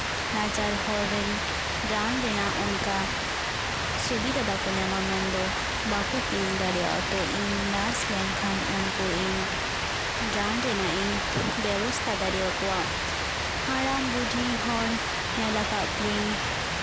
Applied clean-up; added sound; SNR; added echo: none; Rain; -2 dB; none.